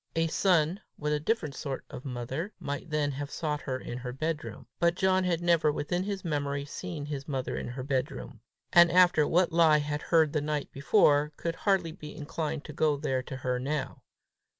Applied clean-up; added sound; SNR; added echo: none; none; none; none.